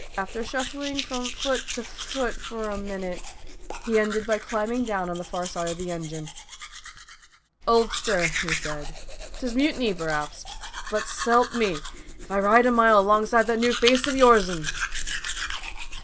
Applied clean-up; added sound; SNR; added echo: none; Domestic sounds, home sounds; 7 dB; none.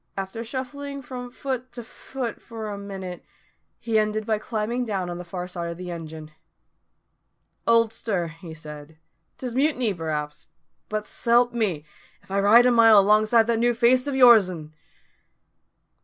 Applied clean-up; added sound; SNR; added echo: none; none; none; none.